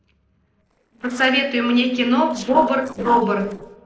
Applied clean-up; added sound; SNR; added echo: neural separator model SepFormer DNS4.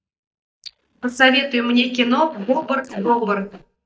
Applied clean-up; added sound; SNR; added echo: neural mask model DeepFilterNet 3.